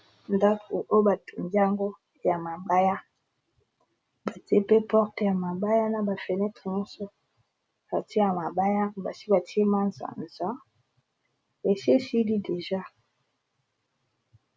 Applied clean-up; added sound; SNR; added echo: none; none; none; none.